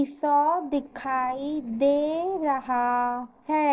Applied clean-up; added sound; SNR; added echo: neural separator model SepFormer DNS4.